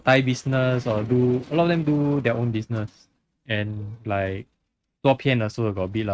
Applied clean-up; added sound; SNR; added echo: neural mask model RNNoise.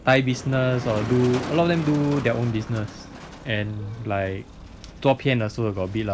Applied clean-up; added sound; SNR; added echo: none; Motor vehicle (road); 13 dB; none.